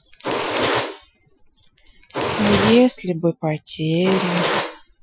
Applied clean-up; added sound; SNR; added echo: classical method Wiener filter.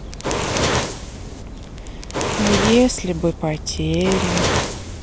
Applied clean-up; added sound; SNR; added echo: none; Fire; 2 dB; none.